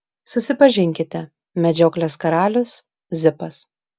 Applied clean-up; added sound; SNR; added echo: none; none; none; none.